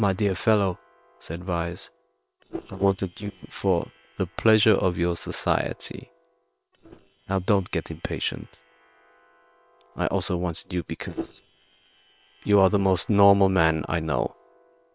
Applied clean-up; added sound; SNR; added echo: neural separator model SepFormer WHAM!.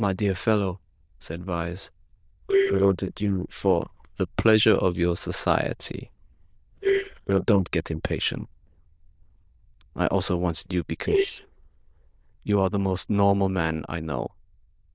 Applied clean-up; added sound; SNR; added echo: neural diffusion model UNIVERSE++.